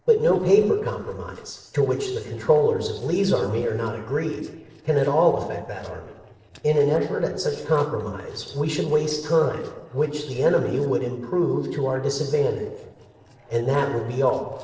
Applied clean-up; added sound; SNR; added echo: neural separator model SepFormer DNS4.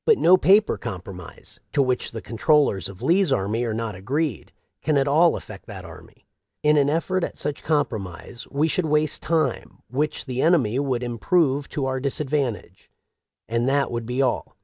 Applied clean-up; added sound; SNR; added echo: none; none; none; none.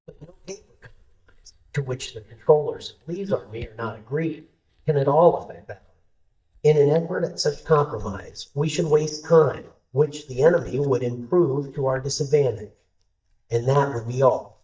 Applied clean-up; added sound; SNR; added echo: neural mask model DeepFilterNet 3.